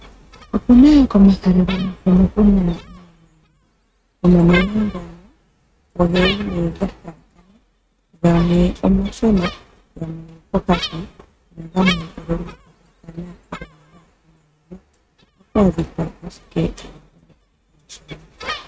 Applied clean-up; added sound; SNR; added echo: neural mask model RNNoise.